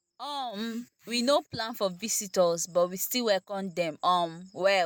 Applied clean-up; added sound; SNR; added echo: none; none; none; none.